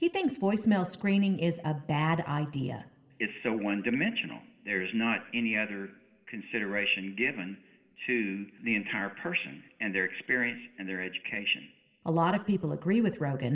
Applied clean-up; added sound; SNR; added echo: none; none; none; reverberation time 1.2 s.